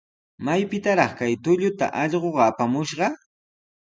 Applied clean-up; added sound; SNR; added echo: none; none; none; none.